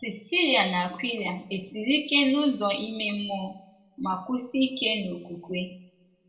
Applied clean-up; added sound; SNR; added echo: none; none; none; reverberation time 0.5 s.